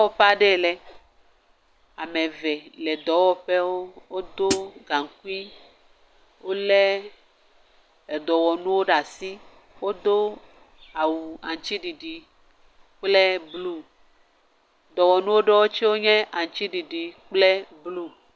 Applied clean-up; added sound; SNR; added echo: none; Hi-hat; 5 dB; none.